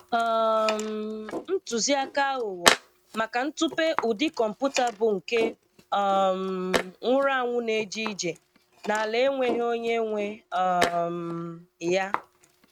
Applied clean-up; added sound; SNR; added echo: neural mask model RNNoise.